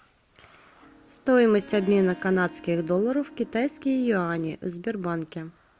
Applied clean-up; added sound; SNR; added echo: none; Harp; 19 dB; none.